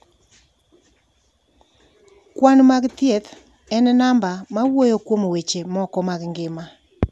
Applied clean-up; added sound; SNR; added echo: none; none; none; none.